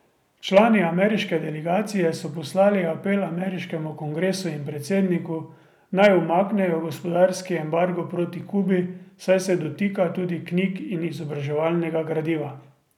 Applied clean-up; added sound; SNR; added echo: none; none; none; none.